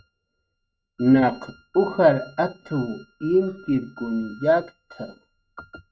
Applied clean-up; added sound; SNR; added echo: neural mask model RNNoise.